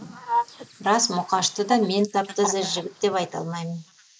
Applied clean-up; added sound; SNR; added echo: neural mask model Resemble Enhance denoiser.